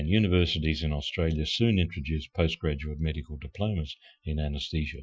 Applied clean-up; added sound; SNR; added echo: classical method Wiener filter.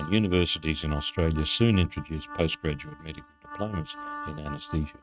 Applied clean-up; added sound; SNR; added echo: neural mask model RNNoise.